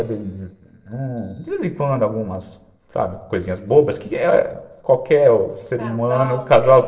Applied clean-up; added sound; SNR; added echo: neural separator model SepFormer DNS4.